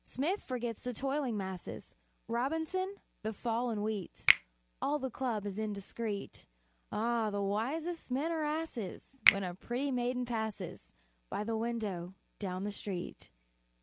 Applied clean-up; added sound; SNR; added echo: none; Finger snapping; 1 dB; none.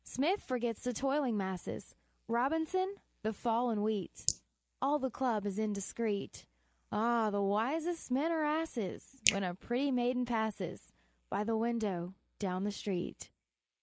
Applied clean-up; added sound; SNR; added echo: neural mask model Resemble Enhance denoiser.